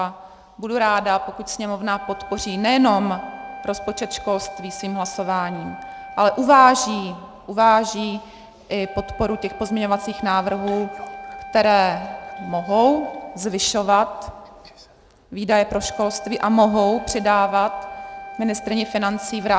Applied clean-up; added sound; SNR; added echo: none; Wind instrument, woodwind instrument; 16 dB; none.